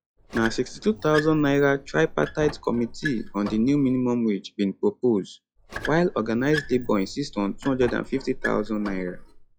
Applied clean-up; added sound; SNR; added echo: classical method log-MMSE.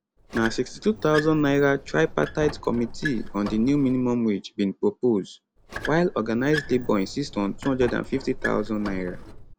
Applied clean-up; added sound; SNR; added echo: none; Squeak; 11 dB; none.